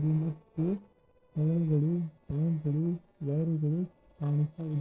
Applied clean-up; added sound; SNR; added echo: neural separator model SepFormer DNS4.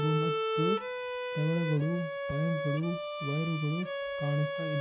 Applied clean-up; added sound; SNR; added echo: none; Bowed string instrument; 2 dB; none.